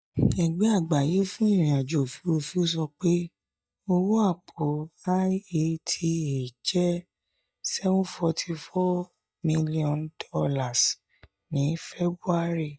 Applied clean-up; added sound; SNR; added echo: neural mask model DeepFilterNet 3.